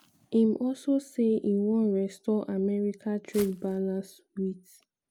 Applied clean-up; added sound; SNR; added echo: none; Walk, footsteps; 17 dB; none.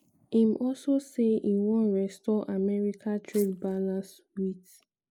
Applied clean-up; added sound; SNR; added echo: neural mask model Resemble Enhance denoiser.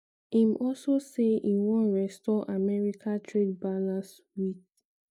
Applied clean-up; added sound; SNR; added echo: neural mask model DeepFilterNet 3.